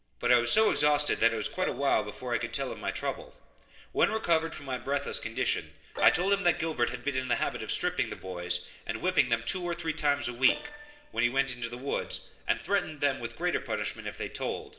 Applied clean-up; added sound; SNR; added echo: neural separator model SepFormer DNS4.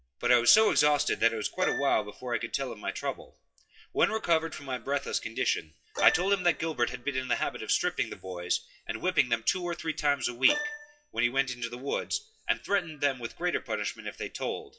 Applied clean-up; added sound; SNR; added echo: classical method WPE with log-MMSE.